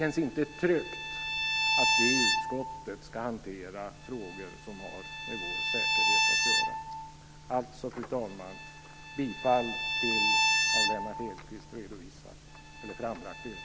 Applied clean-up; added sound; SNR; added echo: none; Bowed string instrument; -4 dB; none.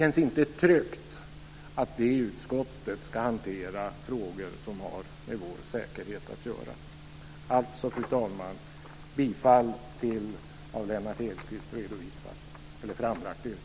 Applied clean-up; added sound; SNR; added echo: none; none; none; none.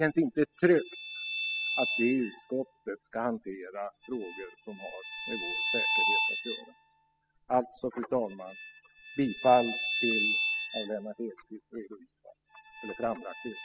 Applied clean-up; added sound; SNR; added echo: classical method spectral subtraction.